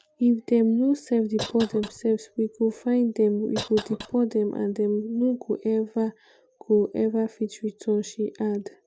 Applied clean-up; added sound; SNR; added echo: none; Cough; 15 dB; none.